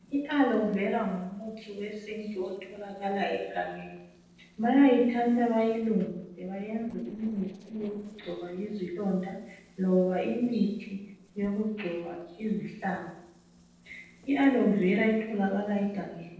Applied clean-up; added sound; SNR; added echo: neural separator model SepFormer DNS4.